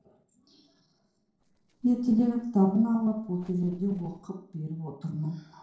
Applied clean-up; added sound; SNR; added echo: neural separator model SepFormer DNS4.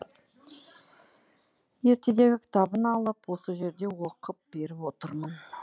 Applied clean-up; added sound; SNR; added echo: none; none; none; none.